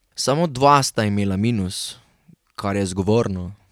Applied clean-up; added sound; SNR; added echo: none; none; none; none.